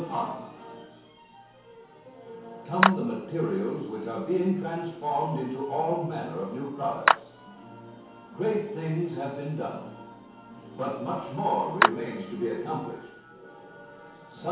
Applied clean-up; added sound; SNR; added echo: none; Clapping; -3 dB; reverberation time 1.0 s.